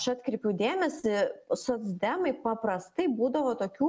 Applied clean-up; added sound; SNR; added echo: none; none; none; none.